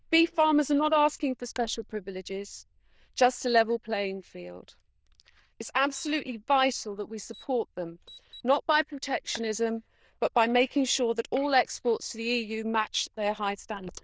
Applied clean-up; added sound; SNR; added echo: neural diffusion model UNIVERSE++.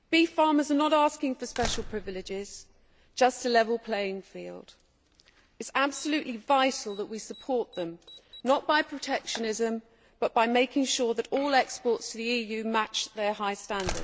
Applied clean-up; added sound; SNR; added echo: none; Slam; 17 dB; none.